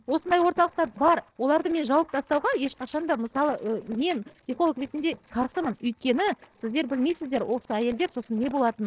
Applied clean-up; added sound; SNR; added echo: neural separator model SepFormer DNS4.